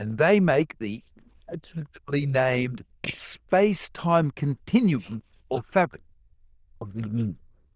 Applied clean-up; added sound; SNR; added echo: neural diffusion model UNIVERSE++.